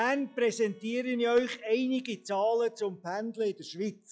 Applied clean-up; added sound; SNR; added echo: classical method log-MMSE.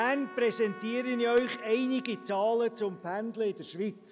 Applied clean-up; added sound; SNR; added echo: none; Trumpet; 17 dB; none.